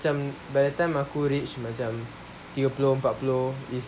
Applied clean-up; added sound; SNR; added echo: none; none; none; none.